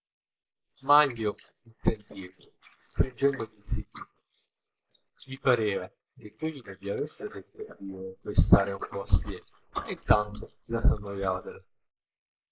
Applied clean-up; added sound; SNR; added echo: neural mask model Resemble Enhance denoiser.